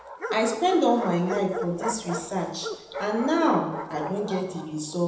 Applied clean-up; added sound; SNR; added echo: none; Bark; 9 dB; reverberation time 0.8 s.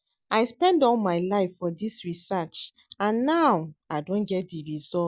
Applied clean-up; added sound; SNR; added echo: none; none; none; none.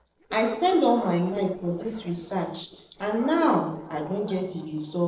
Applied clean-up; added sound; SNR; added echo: neural separator model SepFormer DNS4.